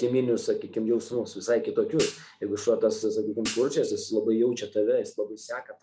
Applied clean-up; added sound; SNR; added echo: none; Hi-hat; 12 dB; none.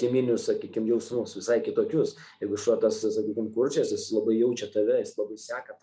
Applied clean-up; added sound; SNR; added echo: none; none; none; none.